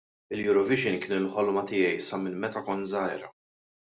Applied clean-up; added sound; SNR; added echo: none; none; none; none.